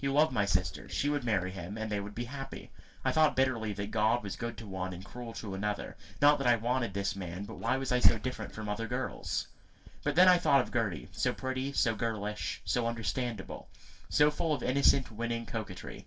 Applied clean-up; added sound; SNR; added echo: neural separator model SepFormer DNS4.